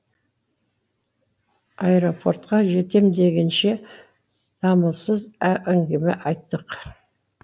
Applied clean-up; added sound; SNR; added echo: none; none; none; none.